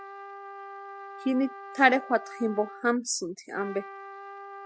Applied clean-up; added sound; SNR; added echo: none; Trumpet; 13 dB; none.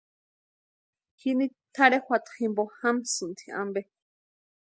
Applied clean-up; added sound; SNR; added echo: none; none; none; none.